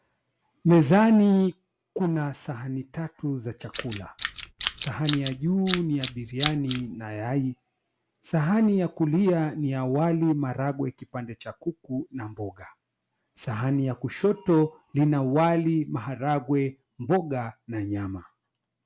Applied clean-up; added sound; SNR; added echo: none; Tools; 4 dB; none.